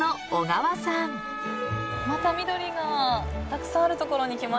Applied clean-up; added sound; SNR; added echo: none; Wind instrument, woodwind instrument; 8 dB; none.